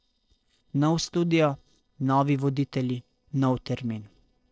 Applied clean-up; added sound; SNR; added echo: neural separator model SepFormer DNS4.